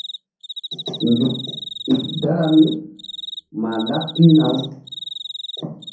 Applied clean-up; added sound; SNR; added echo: none; Cricket; 12 dB; reverberation time 0.6 s.